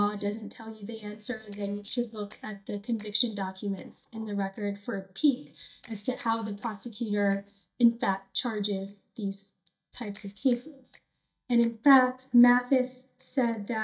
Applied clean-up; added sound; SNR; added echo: neural mask model DeepFilterNet 3.